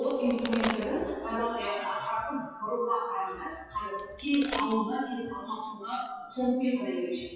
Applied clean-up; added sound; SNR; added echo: classical method WPE with log-MMSE.